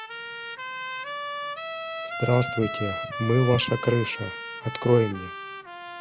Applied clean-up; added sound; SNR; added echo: none; Trumpet; 7 dB; none.